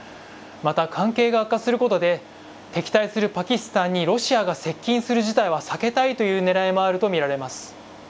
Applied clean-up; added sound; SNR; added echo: none; none; none; none.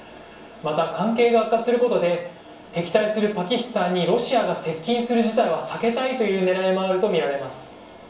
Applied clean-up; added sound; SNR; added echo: none; none; none; reverberation time 0.6 s.